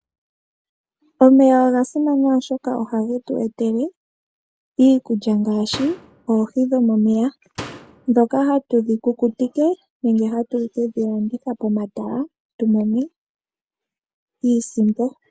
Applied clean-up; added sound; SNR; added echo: none; Slam; 17 dB; none.